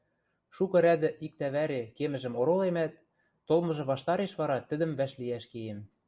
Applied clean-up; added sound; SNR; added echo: none; none; none; none.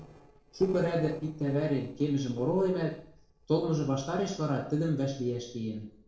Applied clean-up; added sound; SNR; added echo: neural separator model SepFormer DNS4.